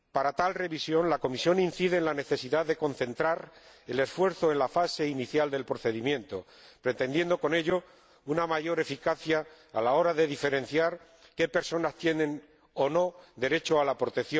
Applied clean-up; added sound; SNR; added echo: none; none; none; none.